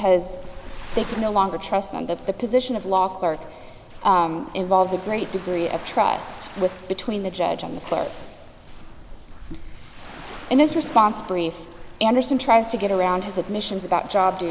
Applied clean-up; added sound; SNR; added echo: none; Waves, surf; 15 dB; none.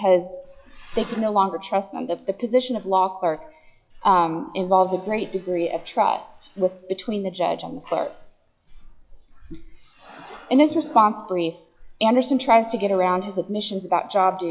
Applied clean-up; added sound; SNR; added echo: classical method log-MMSE.